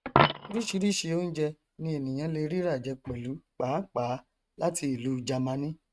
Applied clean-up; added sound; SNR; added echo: neural mask model RNNoise.